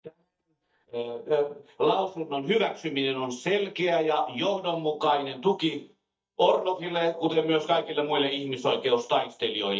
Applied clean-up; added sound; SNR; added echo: neural mask model DeepFilterNet 3.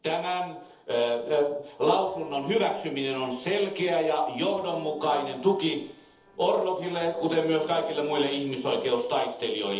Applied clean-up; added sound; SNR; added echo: neural separator model SepFormer DNS4.